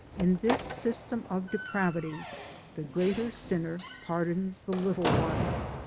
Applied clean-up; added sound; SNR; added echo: none; Slam; 5 dB; none.